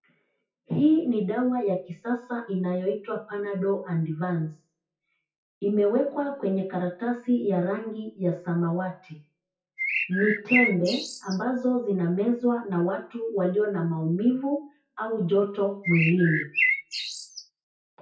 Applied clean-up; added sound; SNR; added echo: classical method WPE with log-MMSE.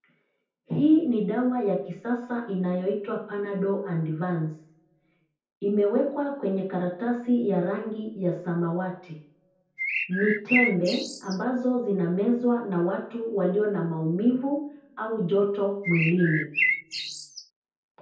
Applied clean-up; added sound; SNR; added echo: none; Bird; 2 dB; reverberation time 0.6 s.